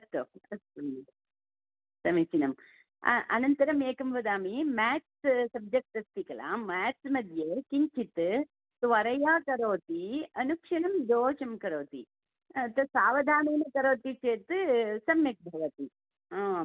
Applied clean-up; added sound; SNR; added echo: none; none; none; none.